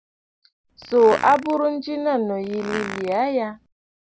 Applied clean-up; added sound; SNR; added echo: none; Fart; 14 dB; none.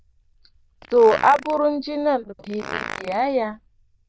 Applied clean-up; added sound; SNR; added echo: neural diffusion model UNIVERSE++.